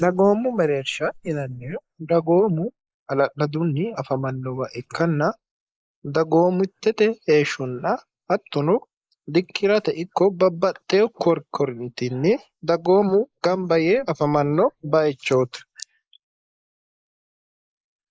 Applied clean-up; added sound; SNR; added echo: neural mask model Resemble Enhance denoiser.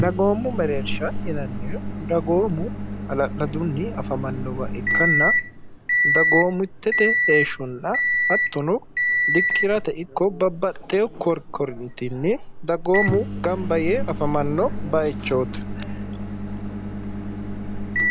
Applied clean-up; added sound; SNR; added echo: none; Microwave oven; 0 dB; none.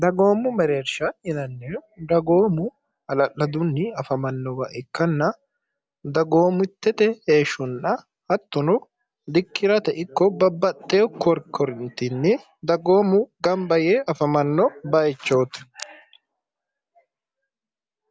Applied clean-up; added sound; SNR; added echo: none; none; none; none.